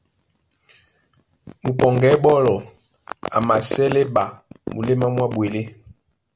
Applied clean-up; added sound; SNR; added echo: none; none; none; none.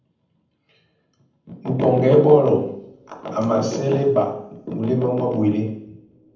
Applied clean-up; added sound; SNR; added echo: none; none; none; reverberation time 0.8 s.